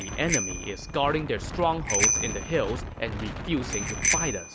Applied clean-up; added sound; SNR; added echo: none; Wind + Bicycle bell; 0 dB; none.